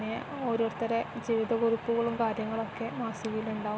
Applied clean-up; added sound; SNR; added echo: none; none; none; none.